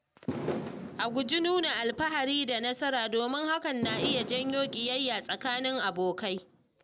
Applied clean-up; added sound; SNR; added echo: none; Fireworks; 9 dB; none.